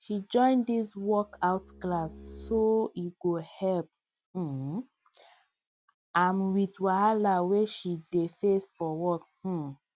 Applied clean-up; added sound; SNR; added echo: none; Bowed string instrument; 19 dB; none.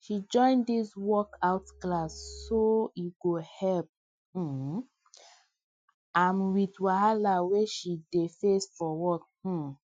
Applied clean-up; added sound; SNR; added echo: classical method Wiener filter.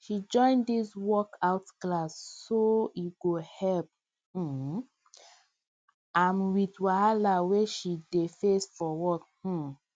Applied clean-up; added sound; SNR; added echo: none; none; none; none.